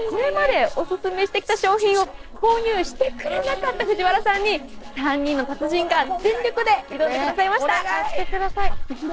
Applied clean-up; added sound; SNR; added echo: neural separator model SepFormer DNS4.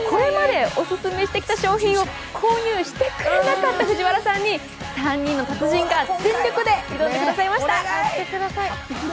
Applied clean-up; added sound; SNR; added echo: none; none; none; none.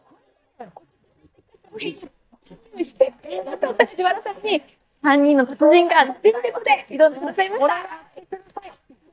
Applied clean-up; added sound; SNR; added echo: neural mask model DeepFilterNet 3.